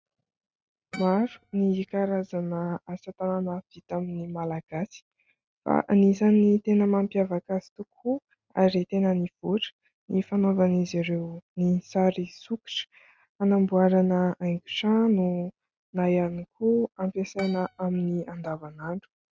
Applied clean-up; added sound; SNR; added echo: neural mask model RNNoise.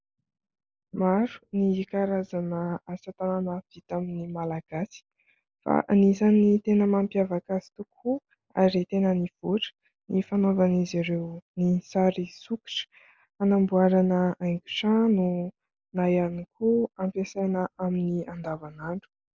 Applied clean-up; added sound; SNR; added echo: neural mask model Resemble Enhance denoiser.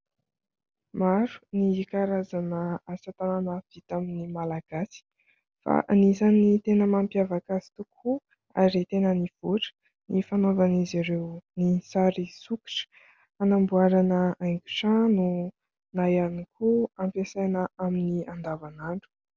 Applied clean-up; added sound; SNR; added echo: none; none; none; none.